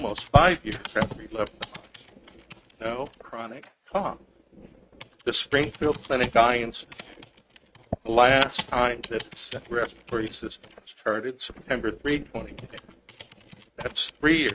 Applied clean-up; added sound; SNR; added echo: neural mask model RNNoise.